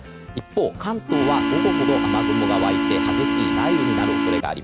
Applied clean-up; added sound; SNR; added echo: none; Organ; -4 dB; none.